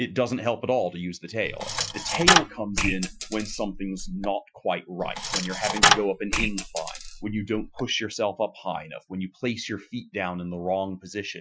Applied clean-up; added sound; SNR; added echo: classical method Wiener filter.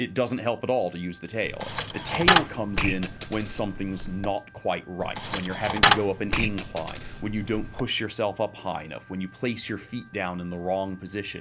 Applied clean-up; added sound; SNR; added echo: none; Coin (dropping); -3 dB; none.